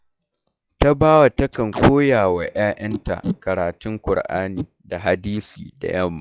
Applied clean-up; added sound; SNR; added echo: classical method log-MMSE.